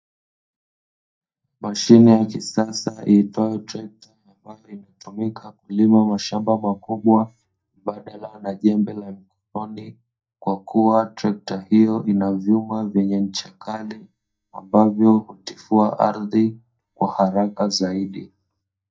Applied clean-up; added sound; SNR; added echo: neural mask model DeepFilterNet 3.